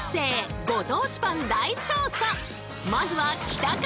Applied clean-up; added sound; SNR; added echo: none; none; none; none.